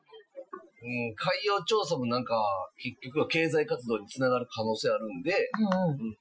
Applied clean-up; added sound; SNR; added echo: classical method Wiener filter.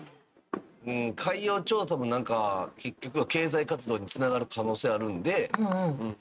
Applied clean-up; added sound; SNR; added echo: neural mask model RNNoise.